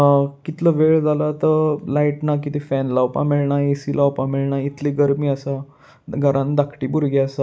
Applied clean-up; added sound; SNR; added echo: none; none; none; none.